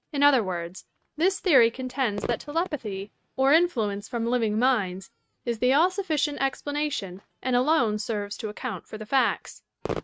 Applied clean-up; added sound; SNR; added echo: neural mask model RNNoise.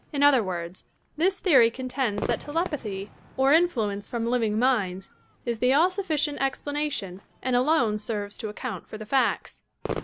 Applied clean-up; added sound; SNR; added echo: none; Crowd / Fireworks; 16 dB; none.